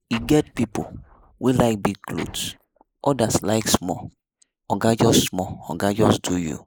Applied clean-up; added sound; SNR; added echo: neural mask model Resemble Enhance denoiser.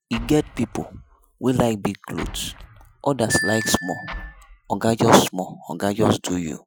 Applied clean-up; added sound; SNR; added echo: classical method Wiener filter.